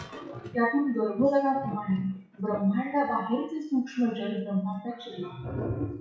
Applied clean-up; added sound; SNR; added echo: classical method WPE with log-MMSE.